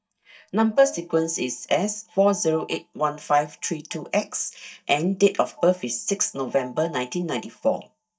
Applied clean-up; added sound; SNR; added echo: neural mask model DeepFilterNet 3.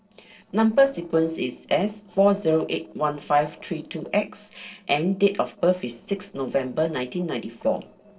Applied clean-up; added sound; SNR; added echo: neural separator model SepFormer DNS4.